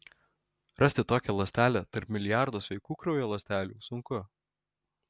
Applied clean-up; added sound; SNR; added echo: none; none; none; none.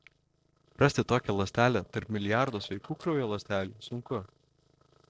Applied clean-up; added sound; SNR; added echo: neural separator model SepFormer DNS4.